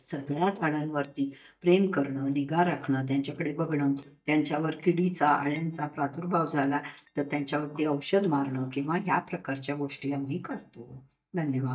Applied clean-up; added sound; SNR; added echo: neural mask model DeepFilterNet 3.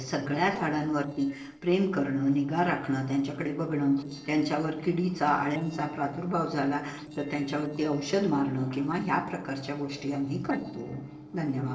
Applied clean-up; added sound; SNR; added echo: neural separator model SepFormer DNS4.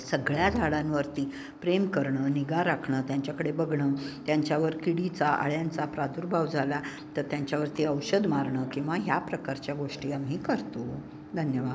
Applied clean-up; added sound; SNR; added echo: none; none; none; none.